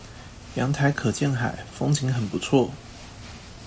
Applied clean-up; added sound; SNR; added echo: none; none; none; none.